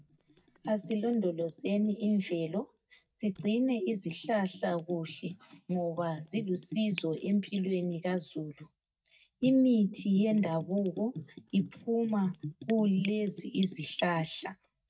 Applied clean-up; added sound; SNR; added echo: neural mask model DeepFilterNet 3.